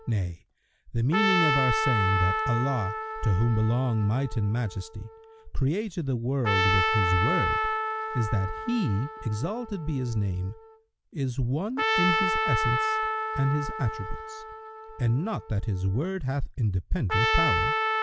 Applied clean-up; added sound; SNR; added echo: none; Trumpet; 2 dB; none.